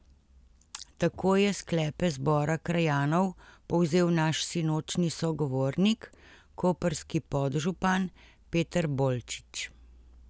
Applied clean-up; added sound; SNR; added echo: none; none; none; none.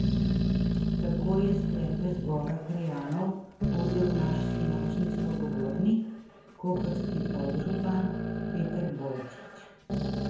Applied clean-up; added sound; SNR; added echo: none; Growling; -2 dB; reverberation time 0.9 s.